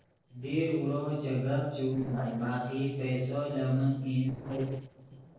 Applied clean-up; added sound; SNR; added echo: neural separator model SepFormer DNS4.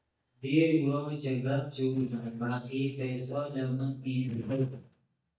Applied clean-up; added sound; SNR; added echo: neural mask model DeepFilterNet 3.